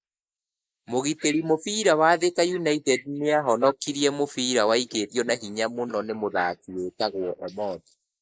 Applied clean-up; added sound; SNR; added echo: neural mask model Resemble Enhance denoiser.